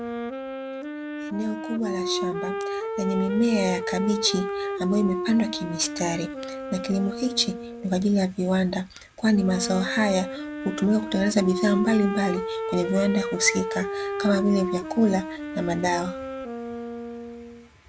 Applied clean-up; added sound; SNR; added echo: none; Wind instrument, woodwind instrument; 6 dB; none.